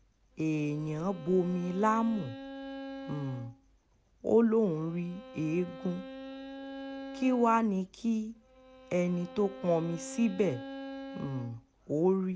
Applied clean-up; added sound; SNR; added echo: none; Bowed string instrument; 14 dB; none.